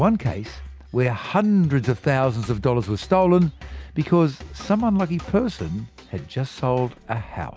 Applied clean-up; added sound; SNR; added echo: none; none; none; none.